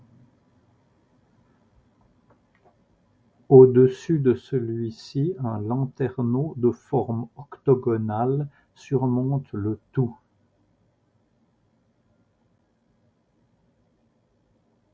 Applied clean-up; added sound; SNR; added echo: none; none; none; none.